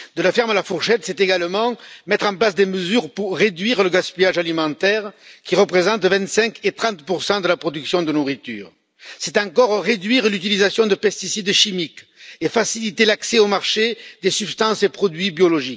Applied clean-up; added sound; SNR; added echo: none; none; none; none.